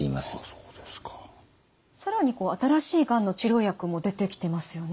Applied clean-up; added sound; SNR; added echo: none; none; none; none.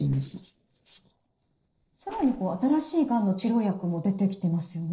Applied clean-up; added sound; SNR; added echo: neural separator model SepFormer DNS4.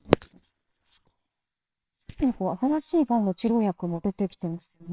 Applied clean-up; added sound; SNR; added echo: neural separator model SepFormer WHAMR!.